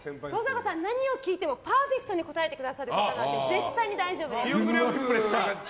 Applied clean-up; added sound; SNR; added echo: none; none; none; none.